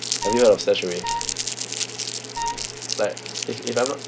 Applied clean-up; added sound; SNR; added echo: none; Crumpling, crinkling + Wind instrument, woodwind instrument; 4 dB; none.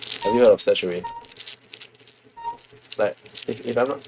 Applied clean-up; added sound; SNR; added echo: neural mask model RNNoise.